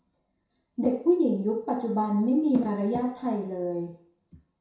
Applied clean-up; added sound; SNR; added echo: none; none; none; reverberation time 0.6 s.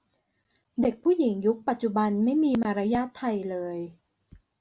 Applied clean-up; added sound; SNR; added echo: none; none; none; none.